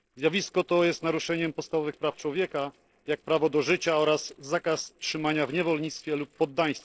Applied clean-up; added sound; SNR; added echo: neural separator model SepFormer DNS4.